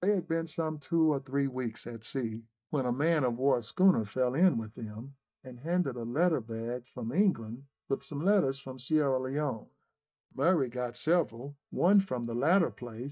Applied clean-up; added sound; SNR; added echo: neural mask model DeepFilterNet 3.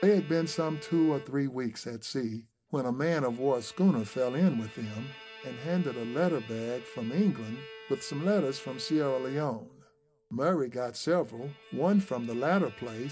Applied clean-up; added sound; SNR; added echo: none; Bowed string instrument; 18 dB; reverberation time 0.3 s.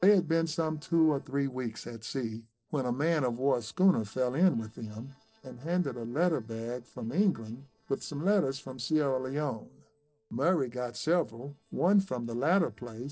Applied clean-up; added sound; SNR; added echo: neural separator model SepFormer DNS4.